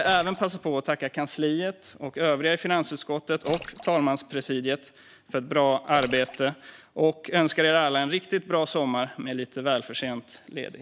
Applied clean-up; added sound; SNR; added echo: none; Splash, splatter; 17 dB; none.